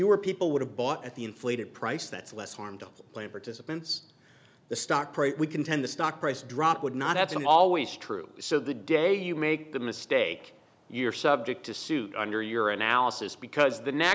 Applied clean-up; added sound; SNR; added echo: none; none; none; none.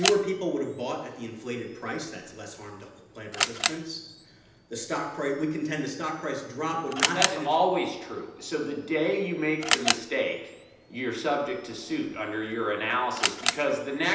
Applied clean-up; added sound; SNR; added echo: none; Camera; 4 dB; reverberation time 0.9 s.